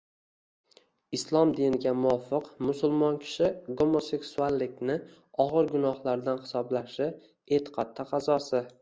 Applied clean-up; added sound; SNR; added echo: none; none; none; none.